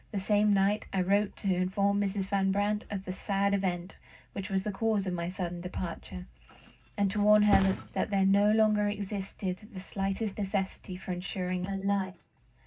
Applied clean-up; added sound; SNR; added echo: none; Thump, thud; 16 dB; reverberation time 0.4 s.